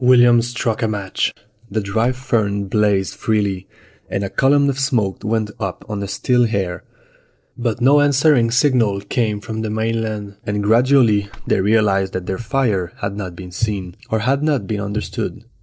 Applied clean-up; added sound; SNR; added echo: neural separator model SepFormer DNS4.